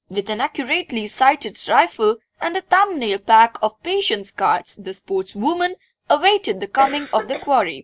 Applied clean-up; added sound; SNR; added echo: neural separator model SepFormer DNS4.